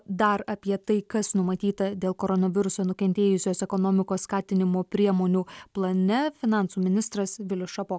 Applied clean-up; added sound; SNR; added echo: none; none; none; none.